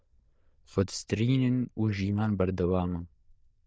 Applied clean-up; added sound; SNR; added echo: neural diffusion model UNIVERSE++.